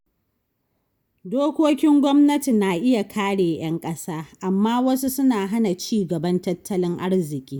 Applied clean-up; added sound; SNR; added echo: none; none; none; none.